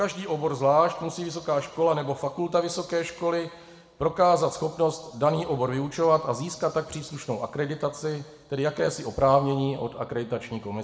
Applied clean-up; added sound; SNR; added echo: none; none; none; reverberation time 1.2 s.